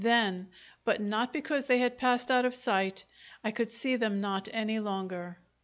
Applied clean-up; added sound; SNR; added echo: none; none; none; none.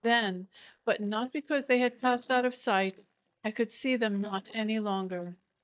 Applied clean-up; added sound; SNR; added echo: neural mask model DeepFilterNet 3.